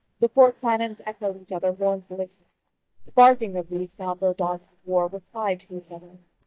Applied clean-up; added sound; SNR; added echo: neural mask model DeepFilterNet 3.